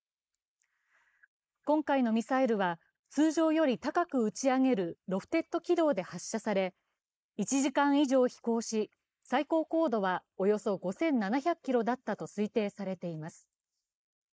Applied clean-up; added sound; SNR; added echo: neural mask model Resemble Enhance denoiser.